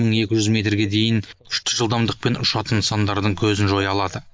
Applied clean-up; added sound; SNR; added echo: neural mask model DeepFilterNet 3.